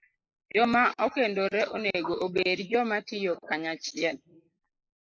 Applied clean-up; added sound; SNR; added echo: neural mask model Resemble Enhance denoiser.